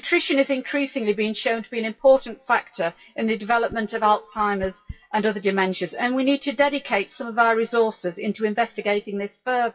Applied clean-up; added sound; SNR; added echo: classical method WPE with log-MMSE.